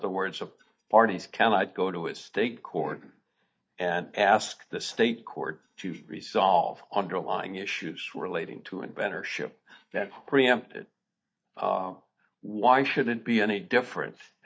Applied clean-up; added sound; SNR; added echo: neural mask model DeepFilterNet 3.